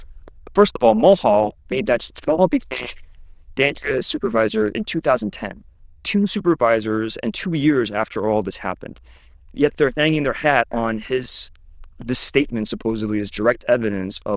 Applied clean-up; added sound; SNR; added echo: neural diffusion model UNIVERSE++.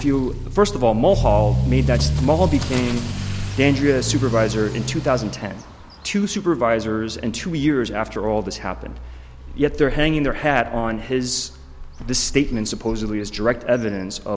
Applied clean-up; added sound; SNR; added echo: none; Accelerating, revving, vroom / Motor vehicle (road); 5 dB; none.